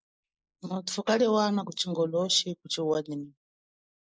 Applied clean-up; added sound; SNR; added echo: neural mask model Resemble Enhance denoiser.